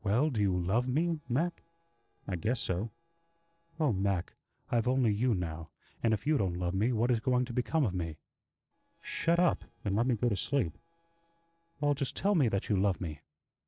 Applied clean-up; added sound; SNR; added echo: neural separator model SepFormer DNS4.